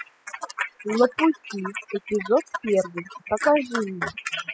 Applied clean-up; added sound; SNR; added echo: classical method spectral subtraction.